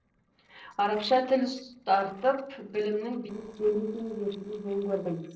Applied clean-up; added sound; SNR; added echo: neural separator model SepFormer DNS4.